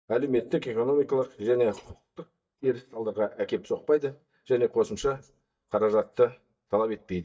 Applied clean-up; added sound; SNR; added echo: neural mask model DeepFilterNet 3.